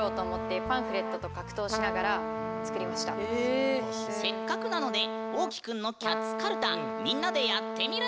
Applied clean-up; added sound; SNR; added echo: none; Trumpet; 2 dB; none.